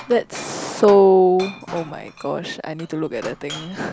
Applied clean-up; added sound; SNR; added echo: none; Glass; 19 dB; none.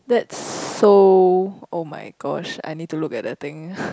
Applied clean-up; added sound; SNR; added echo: none; none; none; none.